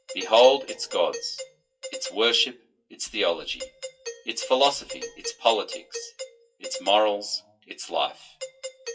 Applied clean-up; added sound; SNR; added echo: classical method WPE with log-MMSE.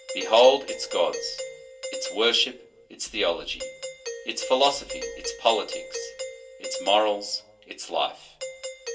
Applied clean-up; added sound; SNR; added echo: none; Doorbell; 11 dB; reverberation time 0.2 s.